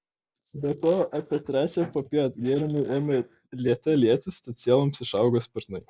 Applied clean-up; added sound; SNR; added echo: neural mask model Resemble Enhance denoiser.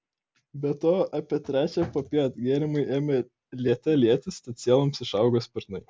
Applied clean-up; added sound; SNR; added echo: none; none; none; none.